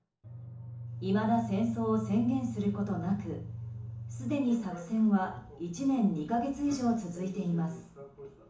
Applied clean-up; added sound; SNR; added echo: none; none; none; reverberation time 0.8 s.